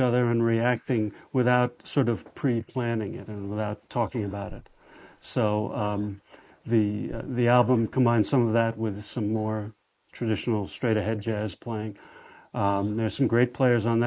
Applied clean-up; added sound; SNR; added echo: neural mask model Resemble Enhance denoiser.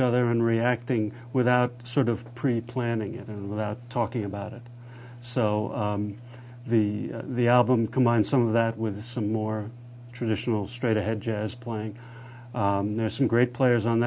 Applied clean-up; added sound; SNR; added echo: none; none; none; none.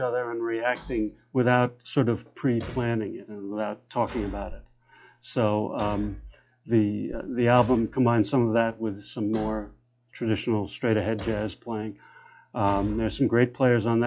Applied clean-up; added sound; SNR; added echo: classical method log-MMSE.